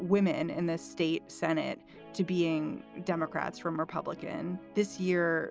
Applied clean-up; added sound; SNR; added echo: none; Guitar; 18 dB; none.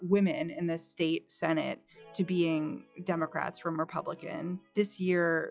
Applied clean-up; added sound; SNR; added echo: classical method log-MMSE.